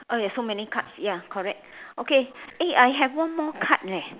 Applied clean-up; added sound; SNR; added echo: none; none; none; none.